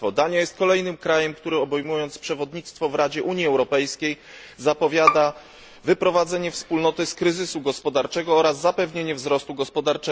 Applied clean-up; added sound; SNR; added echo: none; Bowed string instrument; 5 dB; none.